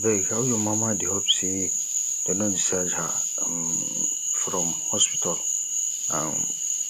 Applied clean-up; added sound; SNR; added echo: none; Frog; -3 dB; none.